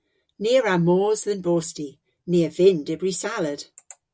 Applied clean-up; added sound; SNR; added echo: none; none; none; none.